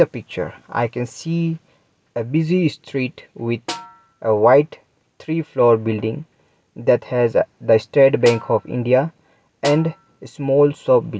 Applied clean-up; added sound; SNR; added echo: none; Snare drum; 16 dB; none.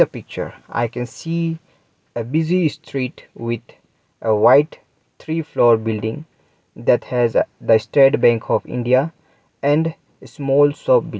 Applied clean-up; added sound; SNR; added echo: none; none; none; none.